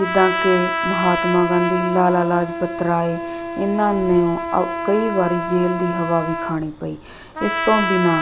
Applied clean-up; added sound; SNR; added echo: none; Trumpet; 5 dB; none.